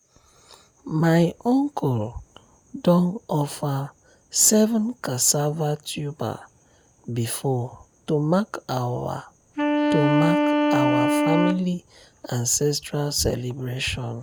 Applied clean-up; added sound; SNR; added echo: none; Wind instrument, woodwind instrument; -1 dB; none.